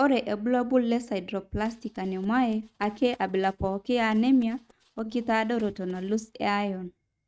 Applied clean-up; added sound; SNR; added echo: neural mask model RNNoise.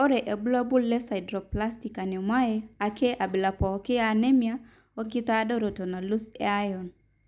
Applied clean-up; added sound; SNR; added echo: none; none; none; none.